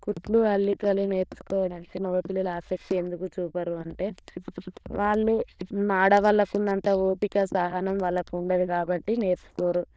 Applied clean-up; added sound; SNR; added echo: neural diffusion model UNIVERSE++.